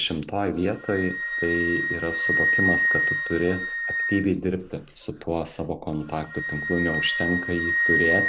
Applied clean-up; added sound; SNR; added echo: none; Wind instrument, woodwind instrument; -1 dB; none.